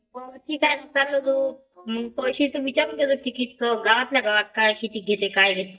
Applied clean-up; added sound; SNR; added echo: neural mask model DeepFilterNet 3.